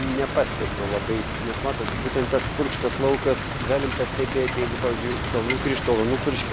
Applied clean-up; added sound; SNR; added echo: none; Rain; 2 dB; none.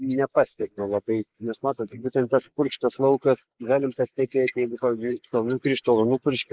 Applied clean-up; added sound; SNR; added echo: neural mask model Resemble Enhance denoiser.